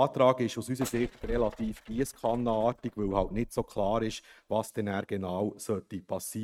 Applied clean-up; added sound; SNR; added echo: neural mask model RNNoise.